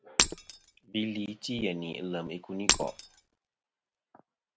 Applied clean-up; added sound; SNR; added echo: none; Shatter; -4 dB; none.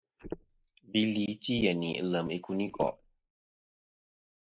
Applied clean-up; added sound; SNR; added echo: neural mask model Resemble Enhance denoiser.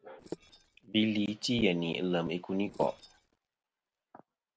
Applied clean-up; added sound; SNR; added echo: neural separator model SepFormer DNS4.